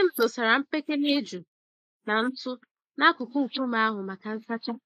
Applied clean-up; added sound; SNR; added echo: neural mask model Resemble Enhance denoiser.